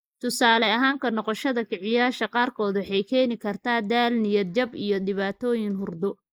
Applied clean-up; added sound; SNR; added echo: neural mask model Resemble Enhance denoiser.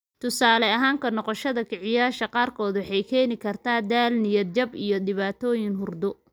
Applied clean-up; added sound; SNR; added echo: none; none; none; none.